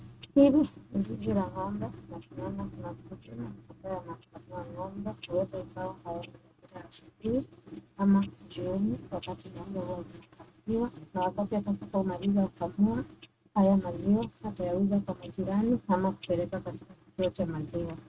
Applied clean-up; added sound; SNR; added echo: neural mask model RNNoise.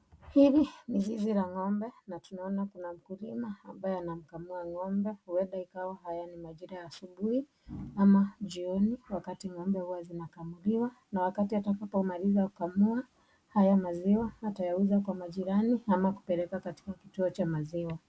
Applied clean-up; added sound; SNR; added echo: none; none; none; none.